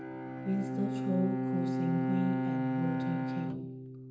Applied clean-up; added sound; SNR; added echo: none; Bowed string instrument; -2 dB; reverberation time 0.9 s.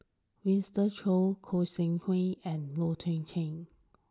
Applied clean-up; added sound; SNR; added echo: none; none; none; none.